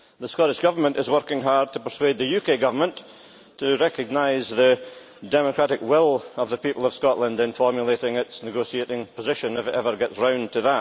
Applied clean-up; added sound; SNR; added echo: none; none; none; none.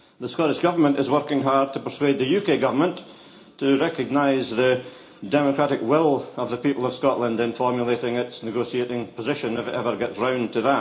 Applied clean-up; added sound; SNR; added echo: none; none; none; reverberation time 0.4 s.